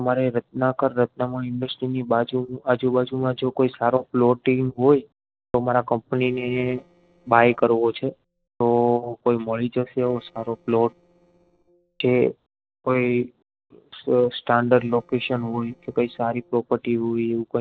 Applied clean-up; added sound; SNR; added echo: neural separator model SepFormer DNS4.